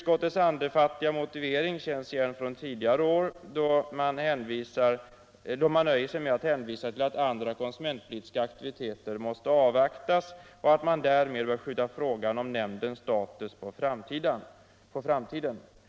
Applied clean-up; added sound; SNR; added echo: none; none; none; none.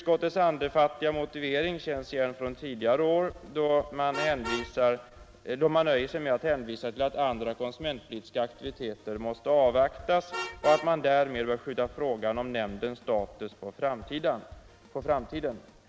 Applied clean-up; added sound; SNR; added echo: none; Drum kit + Vehicle horn, car horn, honking; 17 dB; none.